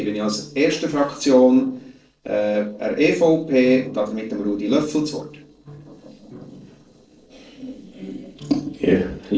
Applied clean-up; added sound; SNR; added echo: neural separator model SepFormer DNS4.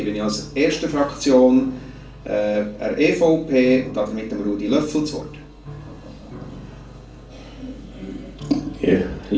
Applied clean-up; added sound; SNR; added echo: none; Piano; 18 dB; reverberation time 0.3 s.